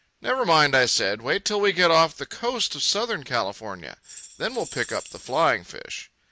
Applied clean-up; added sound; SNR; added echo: none; Tambourine; 19 dB; none.